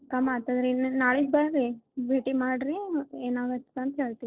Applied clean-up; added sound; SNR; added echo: neural separator model SepFormer DNS4.